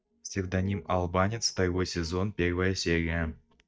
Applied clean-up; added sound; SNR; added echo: neural mask model DeepFilterNet 3.